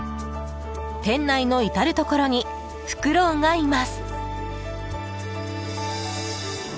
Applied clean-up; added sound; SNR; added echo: none; none; none; none.